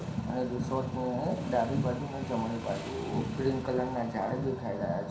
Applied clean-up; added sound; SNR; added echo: none; Motorcycle / Engine; 16 dB; reverberation time 0.6 s.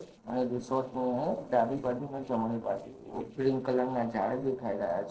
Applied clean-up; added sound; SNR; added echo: neural separator model SepFormer DNS4.